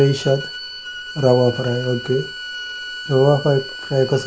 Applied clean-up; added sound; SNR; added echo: none; Bowed string instrument; 12 dB; none.